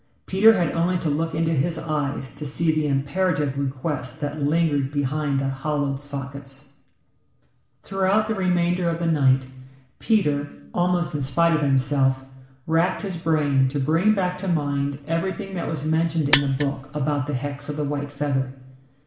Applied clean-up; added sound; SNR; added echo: none; Mechanisms; 4 dB; reverberation time 0.8 s.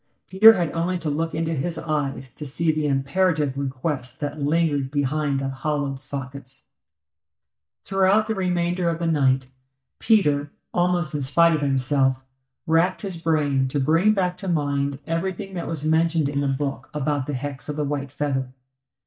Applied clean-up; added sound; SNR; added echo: neural mask model DeepFilterNet 3.